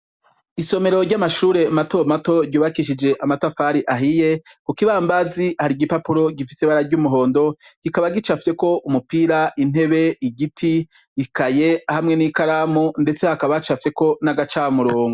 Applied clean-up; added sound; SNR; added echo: none; none; none; none.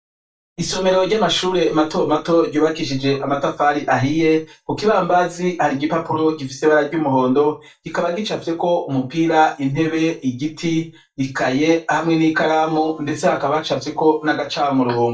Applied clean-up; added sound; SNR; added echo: neural mask model DeepFilterNet 3.